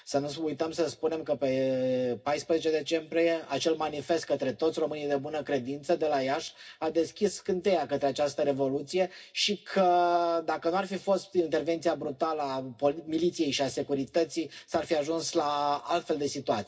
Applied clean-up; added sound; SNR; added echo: none; none; none; reverberation time 0.4 s.